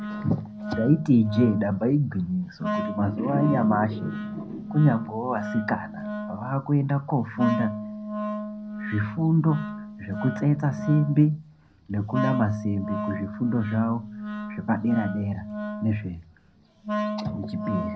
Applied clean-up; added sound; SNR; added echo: none; Wind instrument, woodwind instrument; 7 dB; reverberation time 0.3 s.